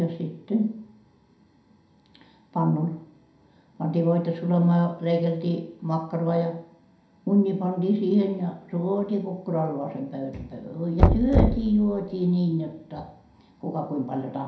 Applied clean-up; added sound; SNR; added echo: none; Knock; -1 dB; reverberation time 0.4 s.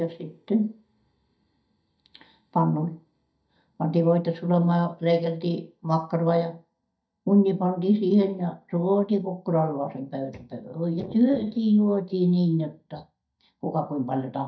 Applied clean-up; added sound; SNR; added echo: neural mask model DeepFilterNet 3.